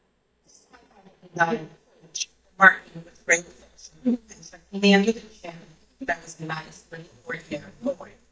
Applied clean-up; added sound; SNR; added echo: neural mask model DeepFilterNet 3.